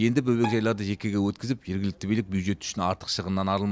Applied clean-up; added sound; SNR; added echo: none; Bowed string instrument; 16 dB; none.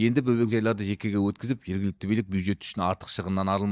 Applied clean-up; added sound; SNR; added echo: neural mask model DeepFilterNet 3.